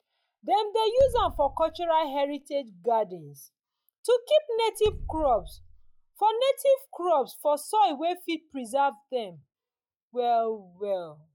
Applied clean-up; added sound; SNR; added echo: classical method log-MMSE.